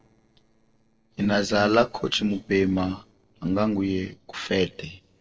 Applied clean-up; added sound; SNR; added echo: neural separator model SepFormer DNS4.